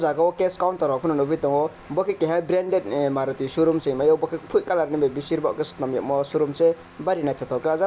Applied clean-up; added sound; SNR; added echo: none; none; none; none.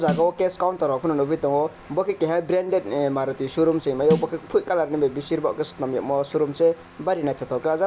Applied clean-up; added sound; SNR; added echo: none; Snare drum; 11 dB; none.